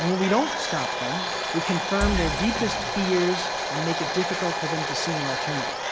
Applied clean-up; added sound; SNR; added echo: none; Domestic sounds, home sounds + Engine; 0 dB; none.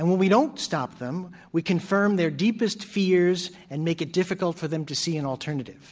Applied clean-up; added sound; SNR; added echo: none; none; none; none.